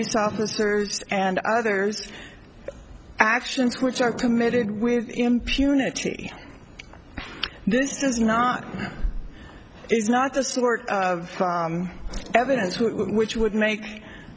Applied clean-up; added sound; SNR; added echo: none; Thunder / Rain; 17 dB; none.